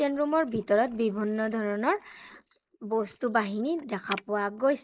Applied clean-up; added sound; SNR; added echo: neural mask model Resemble Enhance denoiser.